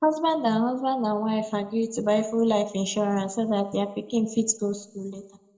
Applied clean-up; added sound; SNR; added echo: none; none; none; reverberation time 1.0 s.